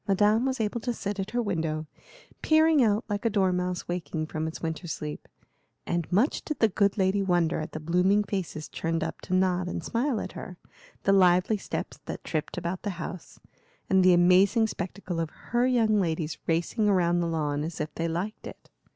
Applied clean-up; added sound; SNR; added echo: none; none; none; none.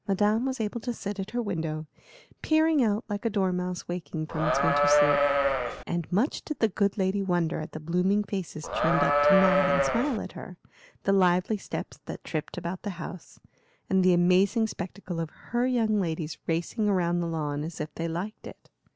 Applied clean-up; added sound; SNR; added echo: none; Livestock, farm animals, working animals; -4 dB; none.